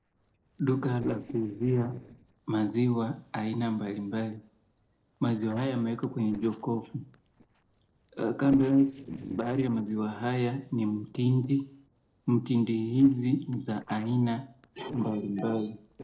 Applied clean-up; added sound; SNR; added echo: neural separator model SepFormer DNS4.